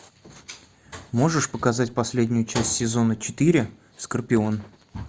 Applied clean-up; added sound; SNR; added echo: none; none; none; none.